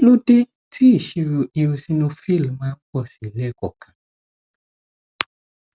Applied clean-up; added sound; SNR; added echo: none; none; none; none.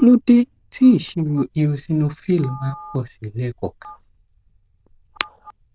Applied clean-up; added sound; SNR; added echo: neural diffusion model UNIVERSE++.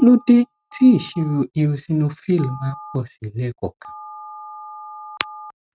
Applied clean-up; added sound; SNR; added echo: neural mask model RNNoise.